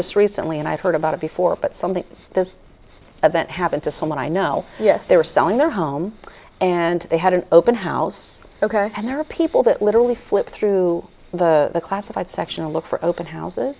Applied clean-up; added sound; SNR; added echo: none; none; none; none.